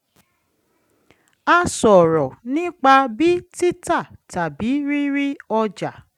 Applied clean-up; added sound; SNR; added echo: none; none; none; none.